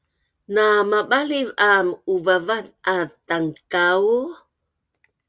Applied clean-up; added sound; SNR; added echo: none; none; none; none.